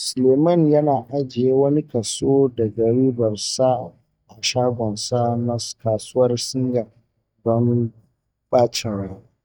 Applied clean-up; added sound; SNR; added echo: neural mask model DeepFilterNet 3.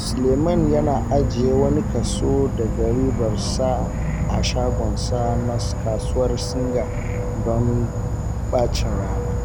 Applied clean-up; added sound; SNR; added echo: none; Insect / Frog; -1 dB; none.